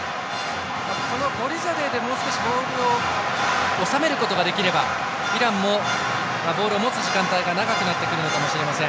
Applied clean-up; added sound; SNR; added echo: none; none; none; none.